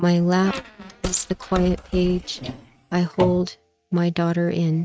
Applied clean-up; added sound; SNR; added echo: neural mask model RNNoise.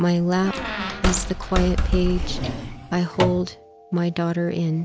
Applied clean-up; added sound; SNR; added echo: none; Drawer open or close + Squeak; 1 dB; none.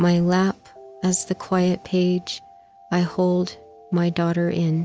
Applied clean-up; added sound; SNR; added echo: none; none; none; none.